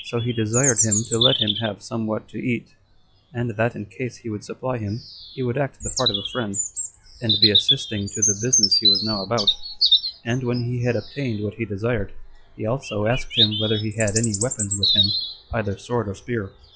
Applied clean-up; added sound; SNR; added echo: classical method log-MMSE.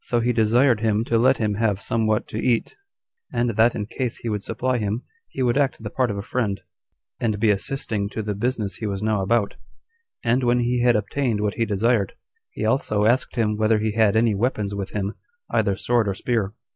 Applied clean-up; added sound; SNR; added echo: none; none; none; none.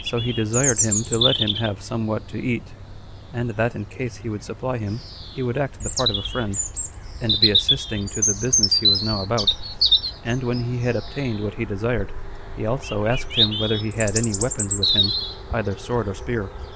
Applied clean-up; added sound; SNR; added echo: none; Bird vocalization, bird call, bird song; 0 dB; none.